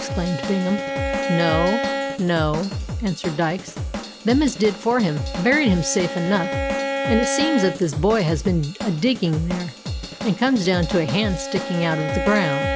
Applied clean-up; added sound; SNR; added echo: none; Bowed string instrument + Drum / Drum kit; 5 dB; none.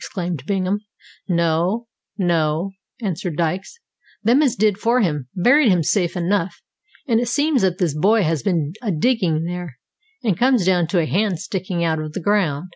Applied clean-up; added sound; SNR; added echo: none; none; none; none.